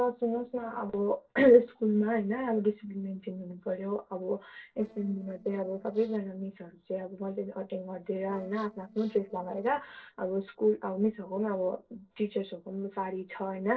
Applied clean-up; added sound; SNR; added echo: neural separator model SepFormer DNS4.